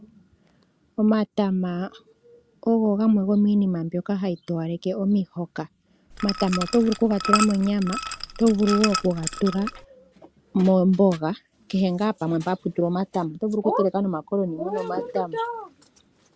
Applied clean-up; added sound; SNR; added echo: none; Liquid; 6 dB; none.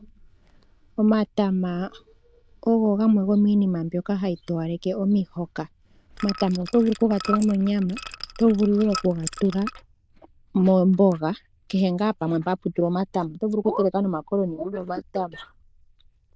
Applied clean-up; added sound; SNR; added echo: neural diffusion model UNIVERSE++.